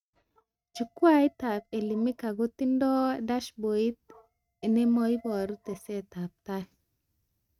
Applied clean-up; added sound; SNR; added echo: neural mask model RNNoise.